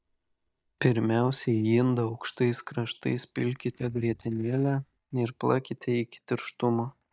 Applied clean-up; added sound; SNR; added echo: neural mask model DeepFilterNet 3.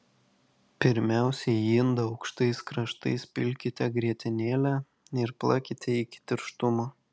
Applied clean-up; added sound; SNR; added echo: none; none; none; none.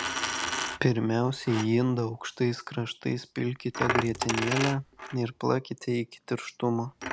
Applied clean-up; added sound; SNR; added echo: none; Coin (dropping); 6 dB; none.